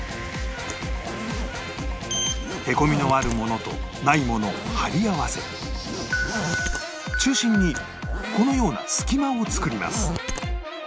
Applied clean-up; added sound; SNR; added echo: none; Zipper (clothing); 10 dB; none.